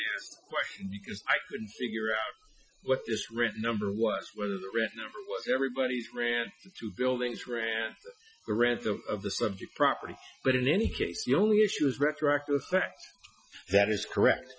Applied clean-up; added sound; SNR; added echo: classical method Wiener filter.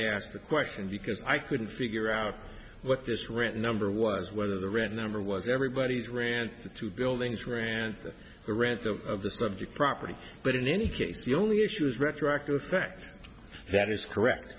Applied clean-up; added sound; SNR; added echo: none; none; none; none.